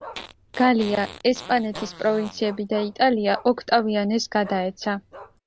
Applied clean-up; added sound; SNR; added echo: none; Fart + Bark; 17 dB; none.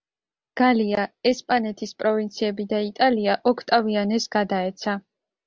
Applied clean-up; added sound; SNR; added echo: none; none; none; none.